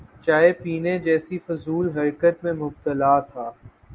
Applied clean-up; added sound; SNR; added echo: none; none; none; none.